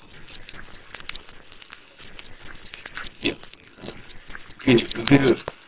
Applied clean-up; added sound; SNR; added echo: neural separator model SepFormer WHAMR!.